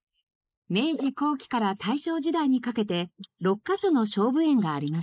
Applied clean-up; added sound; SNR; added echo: neural mask model Resemble Enhance denoiser.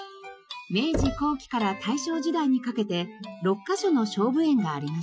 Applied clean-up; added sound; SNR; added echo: classical method Wiener filter.